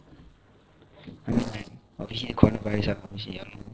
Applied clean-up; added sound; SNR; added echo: neural separator model SepFormer DNS4.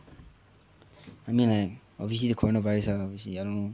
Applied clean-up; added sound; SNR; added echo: none; none; none; none.